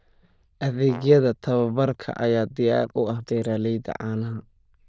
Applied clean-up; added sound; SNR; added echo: neural diffusion model UNIVERSE++.